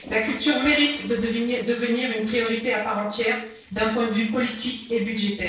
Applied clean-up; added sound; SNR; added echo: neural separator model SepFormer DNS4.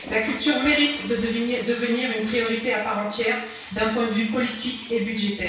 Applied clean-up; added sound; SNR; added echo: none; Toilet flush; 19 dB; reverberation time 0.6 s.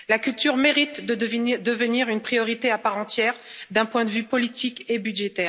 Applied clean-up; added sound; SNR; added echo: none; none; none; none.